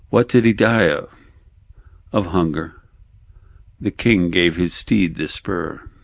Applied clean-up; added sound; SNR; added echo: none; none; none; none.